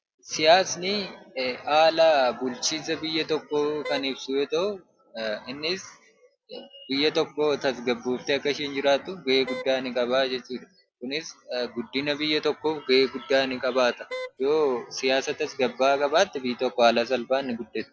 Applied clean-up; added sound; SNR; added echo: none; Wind instrument, woodwind instrument; 12 dB; none.